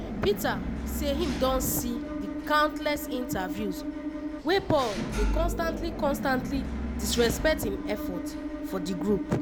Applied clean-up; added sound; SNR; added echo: none; Engine / Mechanisms; 3 dB; none.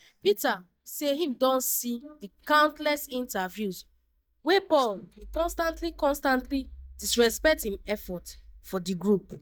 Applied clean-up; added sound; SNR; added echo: neural mask model DeepFilterNet 3.